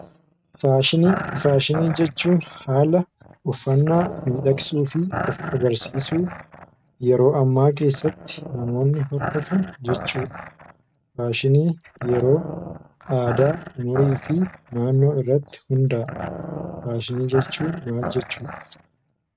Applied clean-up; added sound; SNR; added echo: neural mask model RNNoise.